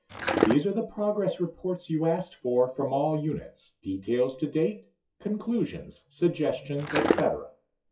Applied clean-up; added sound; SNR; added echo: classical method WPE with log-MMSE.